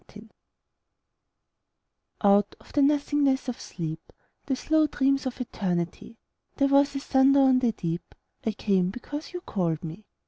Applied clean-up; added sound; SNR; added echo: none; none; none; none.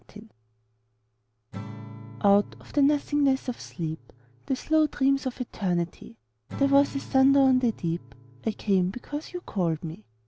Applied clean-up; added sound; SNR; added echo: none; Acoustic guitar / Strum; 18 dB; none.